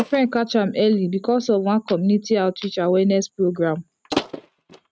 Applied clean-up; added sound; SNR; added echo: neural mask model RNNoise.